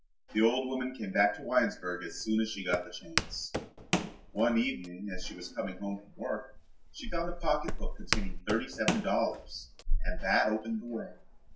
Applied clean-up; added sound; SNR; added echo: none; Walk, footsteps; 9 dB; reverberation time 0.3 s.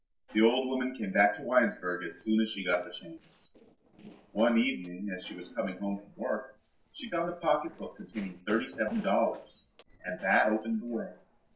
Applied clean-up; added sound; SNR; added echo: neural separator model SepFormer DNS4.